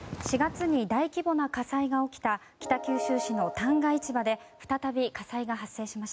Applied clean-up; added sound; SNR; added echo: none; Walk, footsteps; 10 dB; none.